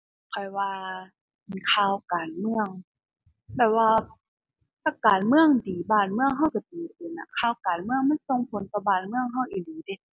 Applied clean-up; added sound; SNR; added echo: none; none; none; none.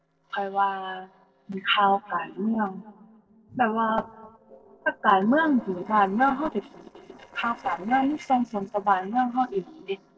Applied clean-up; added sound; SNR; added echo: neural separator model SepFormer DNS4.